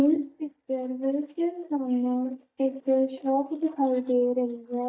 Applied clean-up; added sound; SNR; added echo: neural mask model DeepFilterNet 3.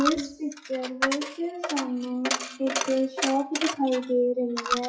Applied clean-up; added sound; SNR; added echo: classical method WPE with log-MMSE.